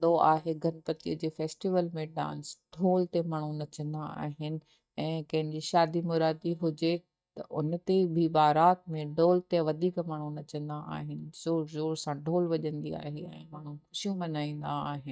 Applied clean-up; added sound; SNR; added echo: neural mask model DeepFilterNet 3.